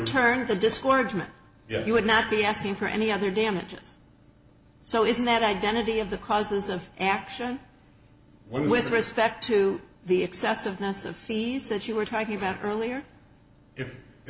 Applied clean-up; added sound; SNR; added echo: none; none; none; none.